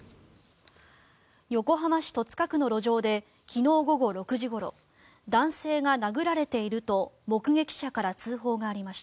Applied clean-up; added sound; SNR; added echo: none; none; none; none.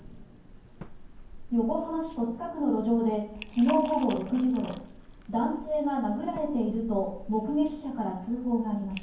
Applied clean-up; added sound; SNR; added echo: none; Liquid; 16 dB; reverberation time 0.9 s.